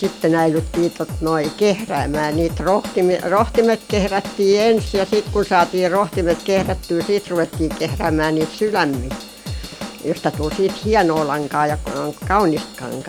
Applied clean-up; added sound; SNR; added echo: none; Drum / Drum kit; 11 dB; none.